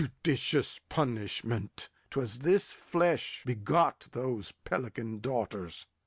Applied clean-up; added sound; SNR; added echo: none; none; none; none.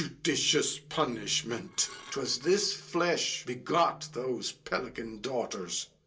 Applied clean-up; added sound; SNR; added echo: none; Dishes, pots, and pans / Glass; 19 dB; reverberation time 0.2 s.